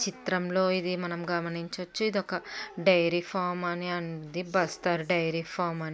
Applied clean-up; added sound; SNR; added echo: none; none; none; none.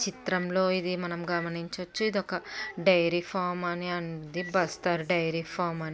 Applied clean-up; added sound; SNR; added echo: none; Microwave oven; 19 dB; none.